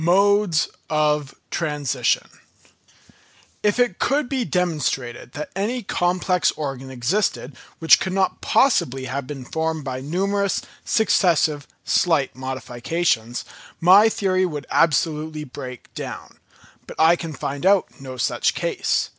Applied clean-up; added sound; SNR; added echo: none; none; none; none.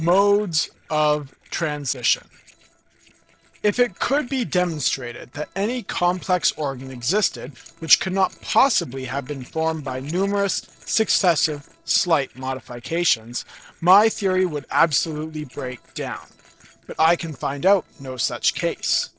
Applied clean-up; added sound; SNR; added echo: neural separator model SepFormer DNS4.